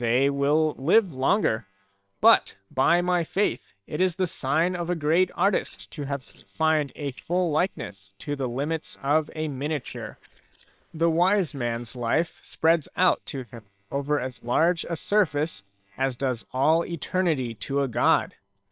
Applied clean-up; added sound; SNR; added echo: neural separator model SepFormer WHAM!.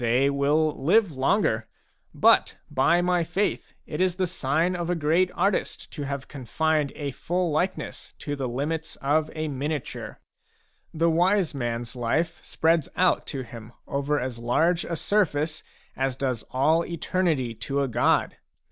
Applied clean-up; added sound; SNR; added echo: none; none; none; none.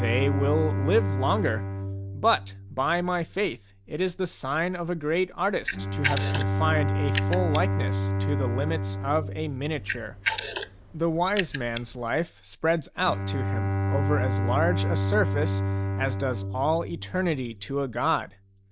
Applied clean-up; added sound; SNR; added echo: none; Bowed string instrument + Camera; 0 dB; none.